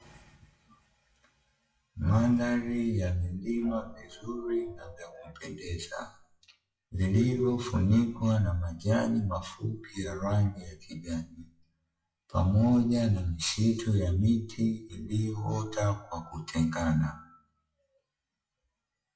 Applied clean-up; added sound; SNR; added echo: classical method WPE with log-MMSE.